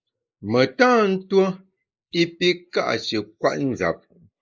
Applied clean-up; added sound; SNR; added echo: neural mask model Resemble Enhance denoiser.